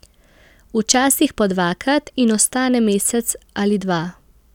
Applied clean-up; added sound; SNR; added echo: none; none; none; none.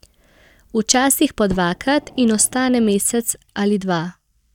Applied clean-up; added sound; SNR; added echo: neural mask model DeepFilterNet 3.